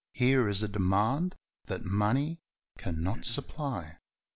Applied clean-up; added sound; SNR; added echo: none; Cough; 18 dB; none.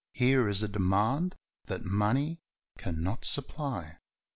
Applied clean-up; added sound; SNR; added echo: none; none; none; none.